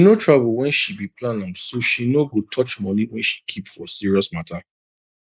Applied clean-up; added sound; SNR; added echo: neural mask model Resemble Enhance denoiser.